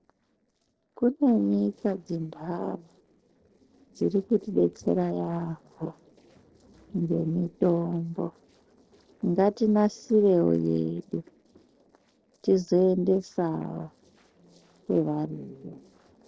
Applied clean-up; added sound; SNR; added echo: neural separator model SepFormer DNS4.